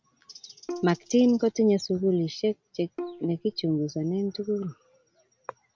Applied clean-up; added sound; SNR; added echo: none; Bowed string instrument; 14 dB; none.